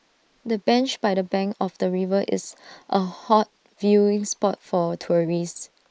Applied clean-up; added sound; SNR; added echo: neural mask model Resemble Enhance denoiser.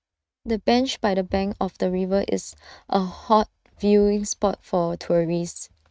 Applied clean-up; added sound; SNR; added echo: neural mask model RNNoise.